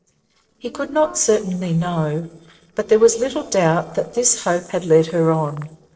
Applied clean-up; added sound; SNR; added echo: neural separator model SepFormer DNS4.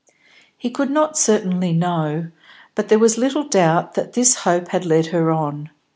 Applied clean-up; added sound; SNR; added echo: none; none; none; none.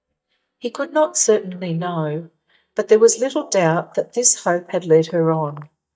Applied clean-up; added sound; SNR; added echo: neural mask model DeepFilterNet 3.